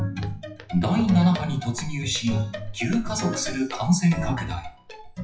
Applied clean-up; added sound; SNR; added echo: classical method WPE with log-MMSE.